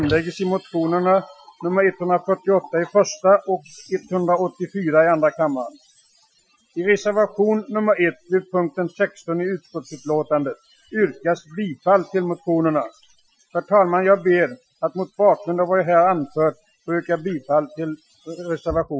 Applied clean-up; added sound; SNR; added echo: classical method Wiener filter.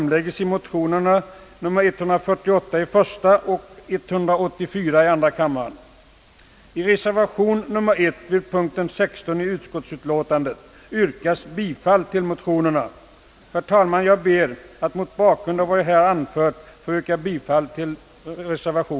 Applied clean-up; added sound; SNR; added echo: none; none; none; none.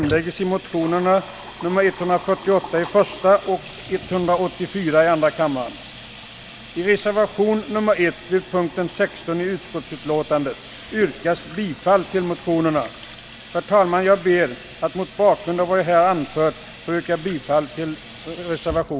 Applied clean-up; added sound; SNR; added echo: none; Sink (filling or washing) / Water tap, faucet; 15 dB; none.